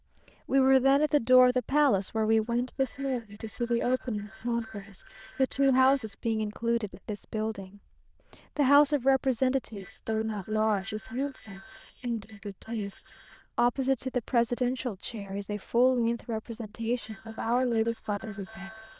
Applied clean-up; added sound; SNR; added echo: neural diffusion model UNIVERSE++.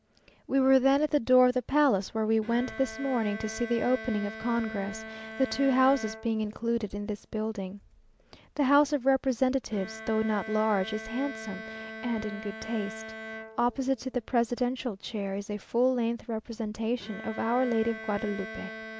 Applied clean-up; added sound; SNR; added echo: none; Bowed string instrument; 14 dB; none.